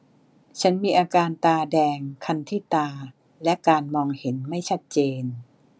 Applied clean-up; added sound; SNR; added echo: none; none; none; none.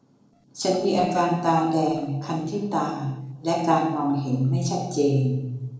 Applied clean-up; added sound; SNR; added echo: neural separator model SepFormer DNS4.